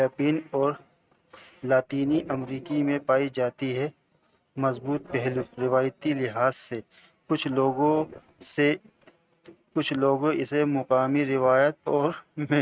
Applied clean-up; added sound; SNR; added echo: neural mask model RNNoise.